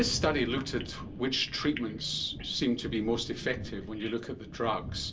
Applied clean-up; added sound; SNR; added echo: none; Thunder; 10 dB; reverberation time 0.2 s.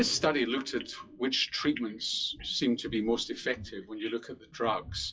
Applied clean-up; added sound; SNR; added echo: classical method WPE with log-MMSE.